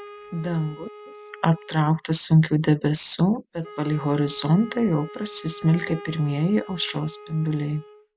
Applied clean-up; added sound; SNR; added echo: none; Wind instrument, woodwind instrument; 18 dB; none.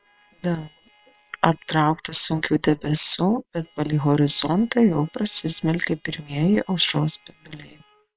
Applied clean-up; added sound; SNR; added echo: neural separator model SepFormer WHAM!.